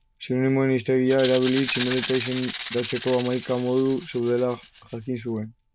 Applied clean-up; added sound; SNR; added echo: none; Rattle (instrument); 12 dB; none.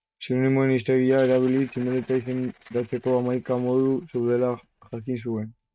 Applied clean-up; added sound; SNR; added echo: neural mask model RNNoise.